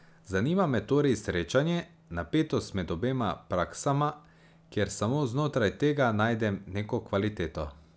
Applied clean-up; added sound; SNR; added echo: none; none; none; none.